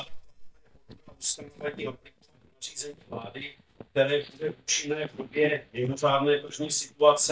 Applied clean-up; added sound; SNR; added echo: neural mask model DeepFilterNet 3.